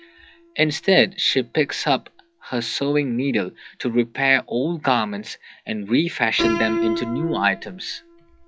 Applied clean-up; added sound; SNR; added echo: classical method log-MMSE.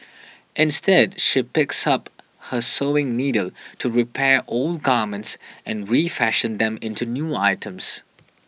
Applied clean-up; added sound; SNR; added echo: none; none; none; none.